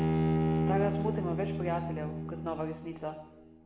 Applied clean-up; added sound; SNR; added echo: none; Bowed string instrument; -5 dB; reverberation time 0.9 s.